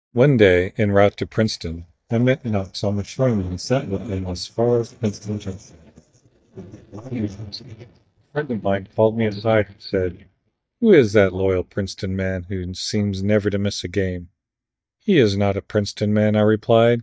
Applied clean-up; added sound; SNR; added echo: neural mask model DeepFilterNet 3.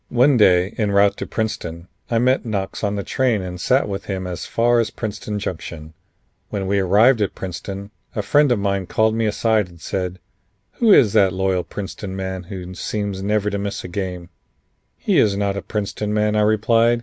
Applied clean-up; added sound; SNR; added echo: none; none; none; none.